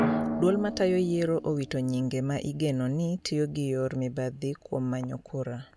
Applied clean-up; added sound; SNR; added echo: none; Drum; 8 dB; none.